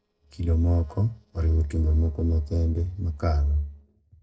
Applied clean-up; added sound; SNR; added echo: neural separator model SepFormer DNS4.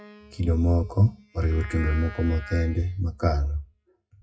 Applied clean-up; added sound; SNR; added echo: classical method WPE with log-MMSE.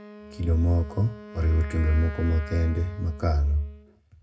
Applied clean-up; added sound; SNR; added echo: none; Wind instrument, woodwind instrument; 18 dB; reverberation time 0.2 s.